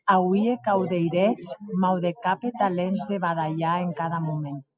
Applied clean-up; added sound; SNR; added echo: none; none; none; none.